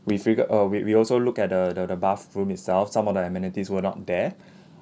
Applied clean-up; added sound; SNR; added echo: none; none; none; none.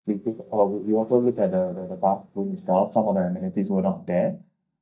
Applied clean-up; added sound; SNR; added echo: neural mask model DeepFilterNet 3.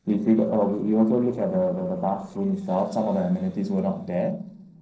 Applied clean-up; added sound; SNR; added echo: neural separator model SepFormer DNS4.